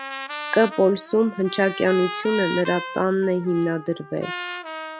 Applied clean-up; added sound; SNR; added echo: none; Trumpet; 10 dB; none.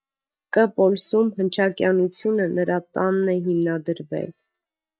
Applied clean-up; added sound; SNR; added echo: neural mask model DeepFilterNet 3.